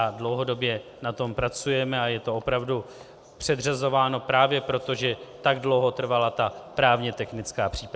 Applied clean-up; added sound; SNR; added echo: none; none; none; none.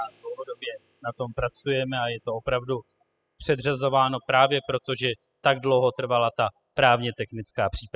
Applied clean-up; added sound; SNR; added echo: classical method spectral subtraction.